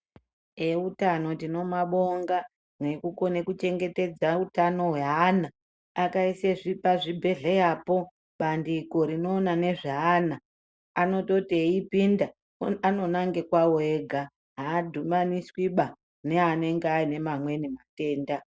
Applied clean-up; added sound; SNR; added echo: none; none; none; none.